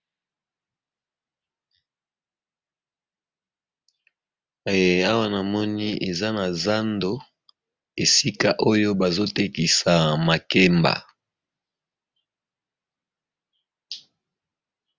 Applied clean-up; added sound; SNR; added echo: none; none; none; none.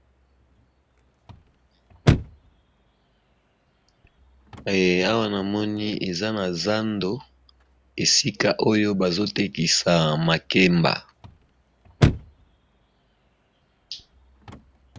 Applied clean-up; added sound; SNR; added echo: none; Chirp, tweet / Slam / Car; 7 dB; none.